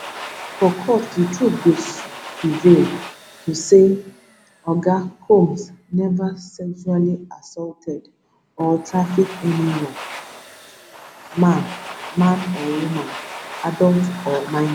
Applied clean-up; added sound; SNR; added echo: none; Domestic sounds, home sounds; 16 dB; none.